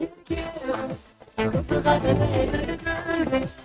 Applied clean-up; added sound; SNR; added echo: neural mask model RNNoise.